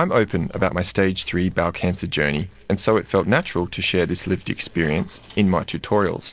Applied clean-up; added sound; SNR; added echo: neural separator model SepFormer DNS4.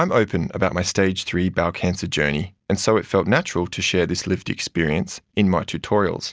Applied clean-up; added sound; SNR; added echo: none; none; none; none.